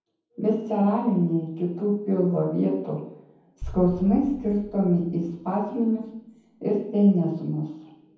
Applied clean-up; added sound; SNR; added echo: none; Boom; 17 dB; reverberation time 0.9 s.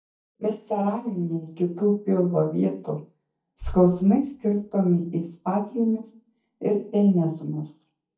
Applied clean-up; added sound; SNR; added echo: neural mask model DeepFilterNet 3.